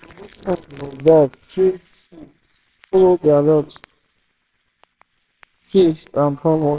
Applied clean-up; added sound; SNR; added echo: neural separator model SepFormer WHAMR!.